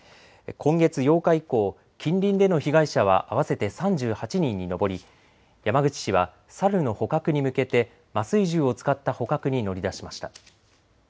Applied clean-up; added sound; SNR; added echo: none; none; none; none.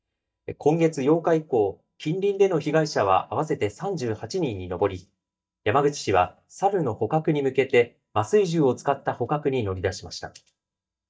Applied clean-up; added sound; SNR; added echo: neural mask model DeepFilterNet 3.